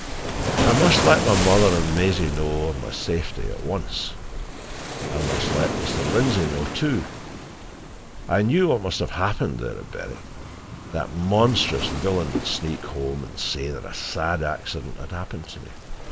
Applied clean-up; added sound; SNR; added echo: none; Waves, surf; 4 dB; none.